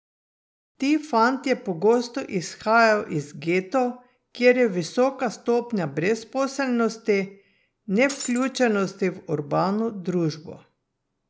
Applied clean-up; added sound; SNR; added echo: none; Shatter; 11 dB; none.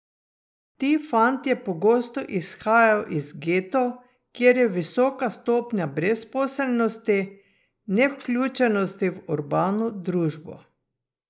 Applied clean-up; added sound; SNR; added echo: neural mask model Resemble Enhance denoiser.